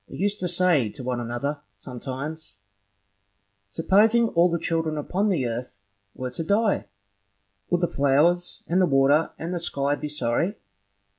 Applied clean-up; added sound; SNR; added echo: none; none; none; none.